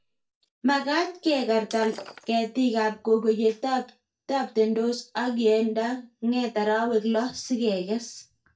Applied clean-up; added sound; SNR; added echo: neural mask model DeepFilterNet 3.